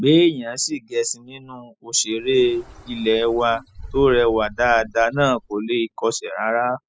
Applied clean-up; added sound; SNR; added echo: classical method spectral subtraction.